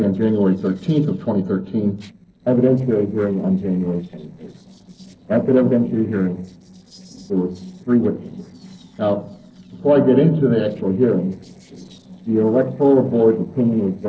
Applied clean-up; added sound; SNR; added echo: neural separator model SepFormer DNS4.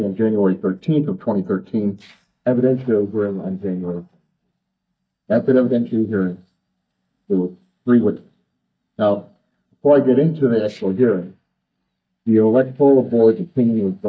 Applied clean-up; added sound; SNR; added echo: neural mask model DeepFilterNet 3.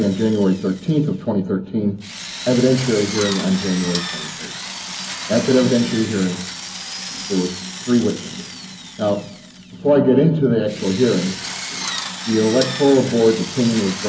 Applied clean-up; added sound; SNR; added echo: none; Drill; 11 dB; reverberation time 0.4 s.